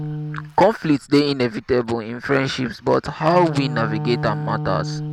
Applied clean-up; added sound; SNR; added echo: none; Wind instrument, woodwind instrument; 9 dB; none.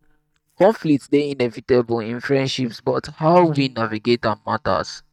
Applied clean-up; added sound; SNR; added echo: neural mask model DeepFilterNet 3.